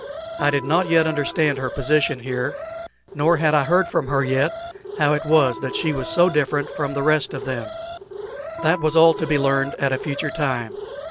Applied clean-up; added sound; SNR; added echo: none; Electric guitar + Alarm; 10 dB; none.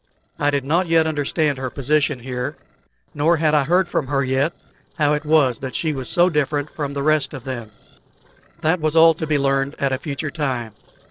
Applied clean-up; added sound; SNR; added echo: neural separator model SepFormer DNS4.